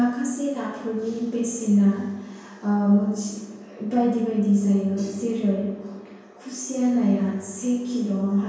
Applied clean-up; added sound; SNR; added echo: none; none; none; reverberation time 1.0 s.